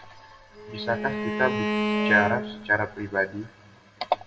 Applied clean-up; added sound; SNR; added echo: none; Bowed string instrument; 1 dB; reverberation time 0.4 s.